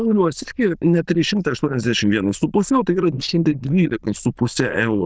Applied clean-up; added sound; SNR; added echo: neural diffusion model UNIVERSE++.